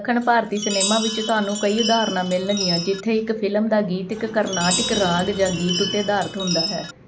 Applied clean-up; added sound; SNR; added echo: none; Chime; 6 dB; none.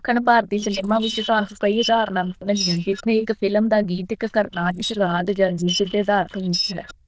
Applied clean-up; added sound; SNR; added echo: neural diffusion model UNIVERSE++.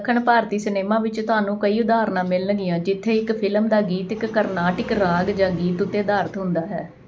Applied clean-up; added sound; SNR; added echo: none; none; none; none.